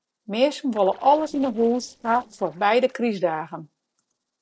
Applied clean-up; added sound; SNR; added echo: neural separator model SepFormer DNS4.